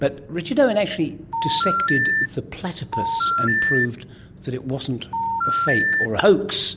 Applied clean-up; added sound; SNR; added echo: none; Telephone; -3 dB; none.